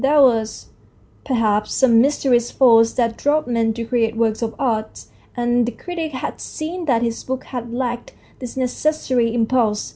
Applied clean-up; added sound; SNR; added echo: none; none; none; none.